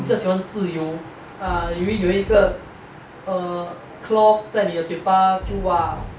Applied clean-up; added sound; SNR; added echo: none; Fireworks; 15 dB; none.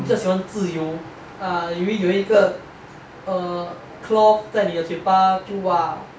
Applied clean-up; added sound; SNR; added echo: none; none; none; none.